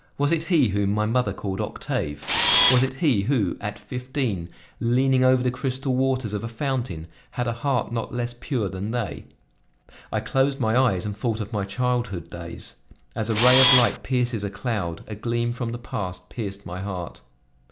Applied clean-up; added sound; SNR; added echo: none; Camera; -4 dB; none.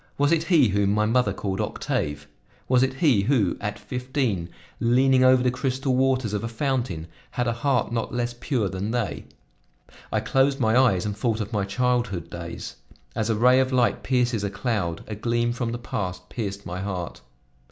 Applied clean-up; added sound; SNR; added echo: none; none; none; none.